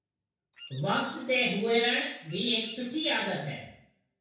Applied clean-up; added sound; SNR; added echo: none; Bird vocalization, bird call, bird song; 18 dB; reverberation time 0.6 s.